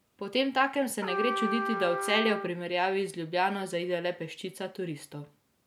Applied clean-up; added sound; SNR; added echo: none; Trumpet; 4 dB; none.